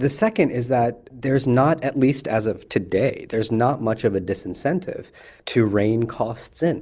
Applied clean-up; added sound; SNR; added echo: none; none; none; none.